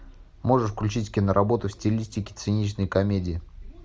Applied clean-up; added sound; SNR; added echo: none; none; none; none.